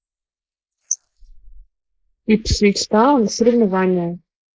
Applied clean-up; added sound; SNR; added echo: neural mask model Resemble Enhance denoiser.